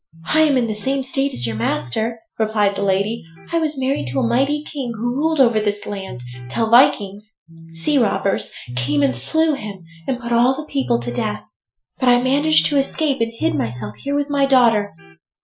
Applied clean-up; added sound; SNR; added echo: classical method Wiener filter.